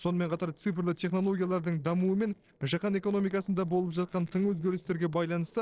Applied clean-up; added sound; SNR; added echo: neural separator model SepFormer DNS4.